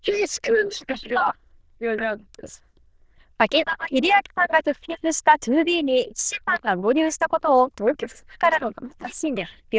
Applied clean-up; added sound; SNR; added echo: neural diffusion model UNIVERSE++.